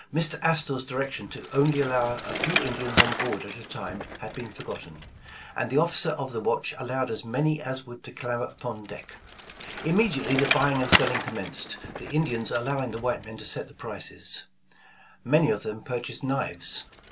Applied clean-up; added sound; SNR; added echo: none; Bicycle; 5 dB; none.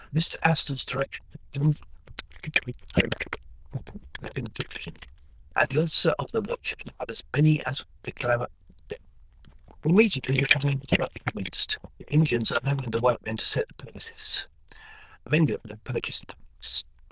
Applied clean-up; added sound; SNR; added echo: neural diffusion model UNIVERSE++.